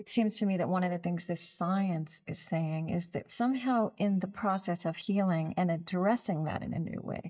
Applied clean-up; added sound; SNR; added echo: neural mask model DeepFilterNet 3.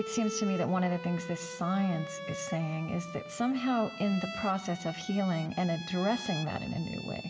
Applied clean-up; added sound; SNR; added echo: none; Bowed string instrument; 11 dB; reverberation time 1.6 s.